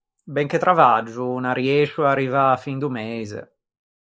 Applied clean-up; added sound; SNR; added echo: neural mask model Resemble Enhance denoiser.